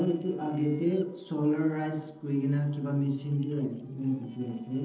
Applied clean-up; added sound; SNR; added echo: neural separator model SepFormer DNS4.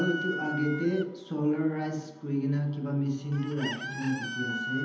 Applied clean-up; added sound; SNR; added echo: none; Chicken, rooster; 9 dB; reverberation time 0.9 s.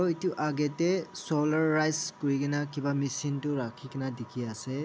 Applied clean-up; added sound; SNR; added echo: none; none; none; none.